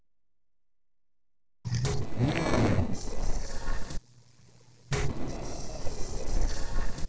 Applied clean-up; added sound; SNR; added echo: neural separator model SepFormer DNS4.